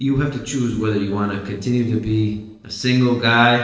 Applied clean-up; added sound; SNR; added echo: neural separator model SepFormer DNS4.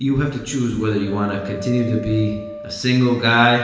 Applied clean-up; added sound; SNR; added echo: none; Wind instrument, woodwind instrument; 15 dB; reverberation time 1.1 s.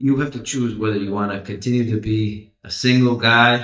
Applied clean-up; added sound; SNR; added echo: neural mask model DeepFilterNet 3.